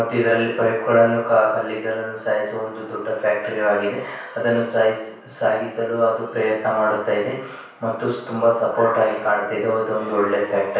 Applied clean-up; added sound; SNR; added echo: none; none; none; reverberation time 0.7 s.